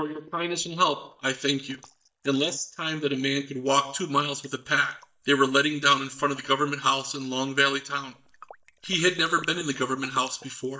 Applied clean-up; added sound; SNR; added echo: neural mask model DeepFilterNet 3.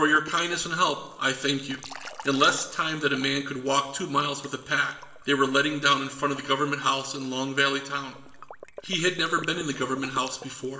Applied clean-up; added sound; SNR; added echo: none; Liquid; 19 dB; reverberation time 1.1 s.